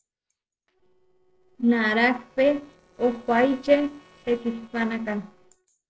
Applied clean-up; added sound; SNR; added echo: neural separator model SepFormer DNS4.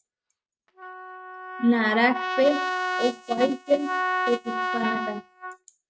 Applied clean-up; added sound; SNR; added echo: neural mask model RNNoise.